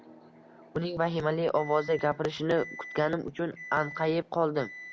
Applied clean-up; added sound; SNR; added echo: none; Microwave oven; 17 dB; none.